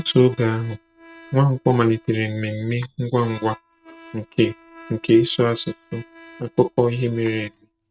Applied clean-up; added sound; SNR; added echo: neural mask model RNNoise.